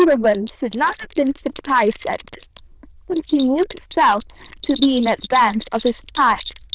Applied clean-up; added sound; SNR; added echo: neural diffusion model UNIVERSE++.